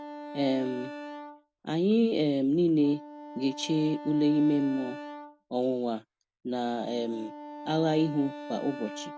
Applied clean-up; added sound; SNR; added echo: none; Wind instrument, woodwind instrument; 14 dB; none.